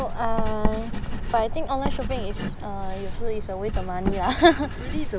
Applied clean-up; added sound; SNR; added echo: none; Writing; 0 dB; none.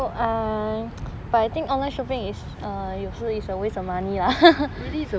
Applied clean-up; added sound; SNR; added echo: none; none; none; none.